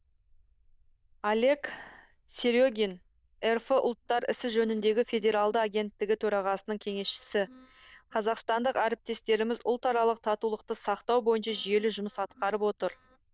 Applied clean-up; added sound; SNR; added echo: neural diffusion model UNIVERSE++.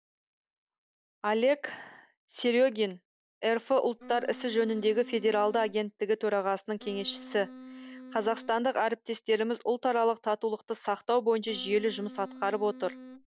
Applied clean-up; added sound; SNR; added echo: none; Wind instrument, woodwind instrument; 16 dB; none.